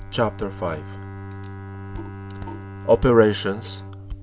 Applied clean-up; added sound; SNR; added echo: none; Bowed string instrument + Hands; 11 dB; none.